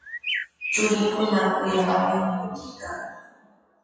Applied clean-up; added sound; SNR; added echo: classical method WPE with log-MMSE.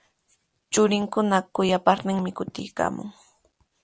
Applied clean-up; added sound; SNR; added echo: none; none; none; none.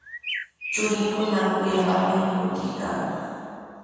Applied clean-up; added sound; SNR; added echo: none; Bird; 10 dB; reverberation time 2.1 s.